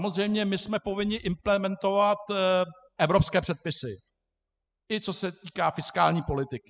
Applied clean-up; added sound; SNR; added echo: classical method spectral subtraction.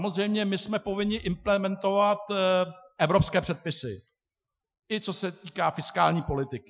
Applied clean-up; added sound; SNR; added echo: classical method Wiener filter.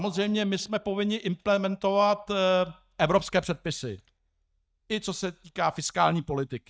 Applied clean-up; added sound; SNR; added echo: neural mask model DeepFilterNet 3.